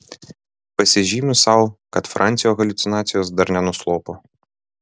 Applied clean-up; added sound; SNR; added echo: none; none; none; none.